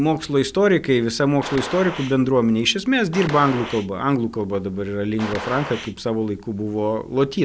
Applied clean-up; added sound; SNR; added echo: none; Gunshot, gunfire; 11 dB; none.